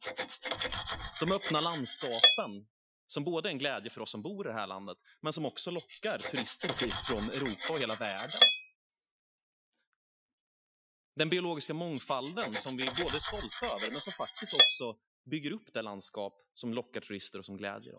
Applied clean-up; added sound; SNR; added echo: classical method Wiener filter.